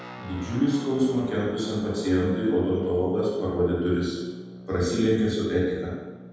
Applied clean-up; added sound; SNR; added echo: none; Guitar; 16 dB; reverberation time 1.2 s.